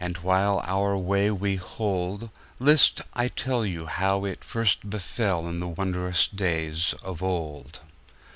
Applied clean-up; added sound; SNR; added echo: none; none; none; none.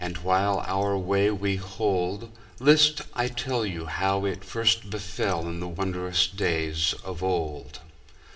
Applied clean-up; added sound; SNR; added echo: none; none; none; reverberation time 0.8 s.